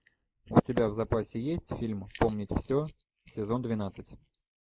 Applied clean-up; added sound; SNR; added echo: neural mask model Resemble Enhance denoiser.